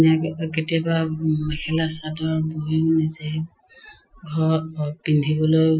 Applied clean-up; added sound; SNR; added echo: classical method Wiener filter.